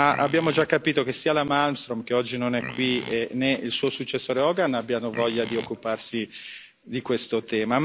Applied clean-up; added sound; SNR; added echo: none; Livestock, farm animals, working animals; 13 dB; none.